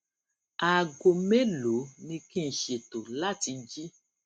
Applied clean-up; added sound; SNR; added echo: none; none; none; none.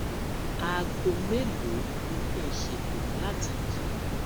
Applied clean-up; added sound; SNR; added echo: none; Water; -5 dB; none.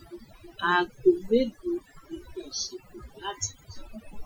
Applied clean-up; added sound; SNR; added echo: classical method Wiener filter.